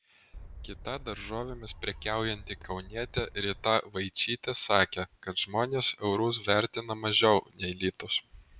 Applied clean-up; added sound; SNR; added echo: none; Gull, seagull / Wind; 15 dB; none.